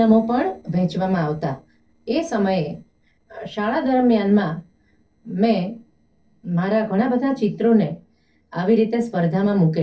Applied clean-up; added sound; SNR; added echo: neural separator model SepFormer DNS4.